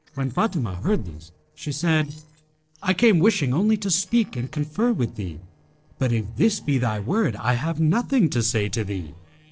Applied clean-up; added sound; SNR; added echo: neural separator model SepFormer DNS4.